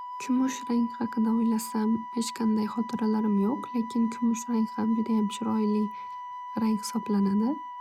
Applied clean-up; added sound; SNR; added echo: none; Wind instrument, woodwind instrument; 11 dB; none.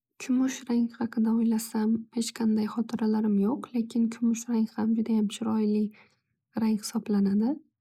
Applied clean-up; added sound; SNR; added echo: neural mask model Resemble Enhance denoiser.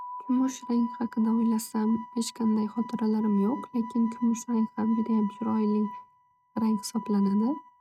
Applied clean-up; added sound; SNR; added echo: neural mask model RNNoise.